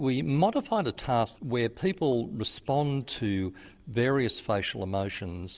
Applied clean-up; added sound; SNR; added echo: none; none; none; none.